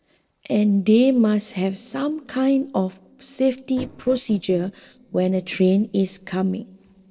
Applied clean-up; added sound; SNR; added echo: neural separator model SepFormer DNS4.